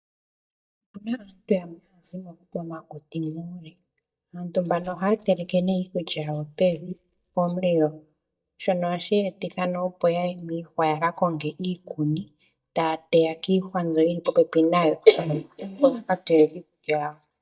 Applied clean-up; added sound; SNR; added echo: neural mask model DeepFilterNet 3.